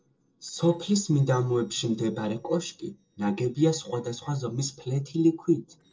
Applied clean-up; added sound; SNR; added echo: neural separator model SepFormer DNS4.